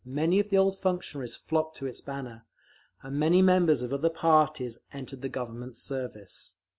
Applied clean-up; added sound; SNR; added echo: none; none; none; none.